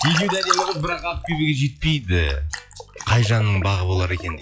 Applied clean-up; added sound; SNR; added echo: classical method log-MMSE.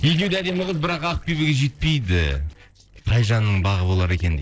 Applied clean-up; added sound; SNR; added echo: neural separator model SepFormer DNS4.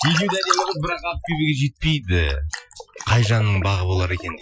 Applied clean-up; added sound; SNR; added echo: classical method Wiener filter.